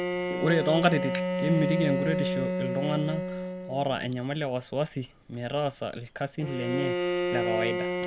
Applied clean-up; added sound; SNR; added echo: none; Bowed string instrument; 1 dB; none.